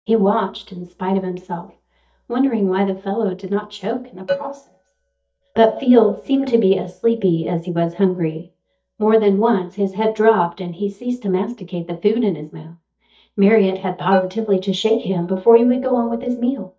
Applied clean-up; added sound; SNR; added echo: neural mask model DeepFilterNet 3.